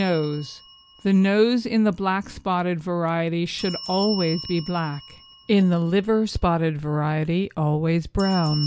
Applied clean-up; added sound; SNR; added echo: none; Bell; 17 dB; none.